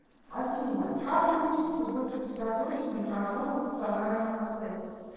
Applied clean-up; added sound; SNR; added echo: neural separator model SepFormer DNS4.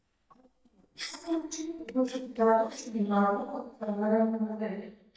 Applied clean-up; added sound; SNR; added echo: neural mask model DeepFilterNet 3.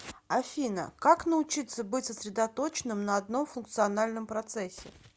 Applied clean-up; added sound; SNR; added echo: none; none; none; none.